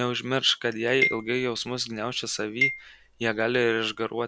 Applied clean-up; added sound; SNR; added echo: none; Marimba, xylophone; 6 dB; none.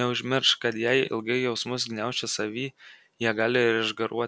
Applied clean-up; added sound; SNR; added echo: none; none; none; none.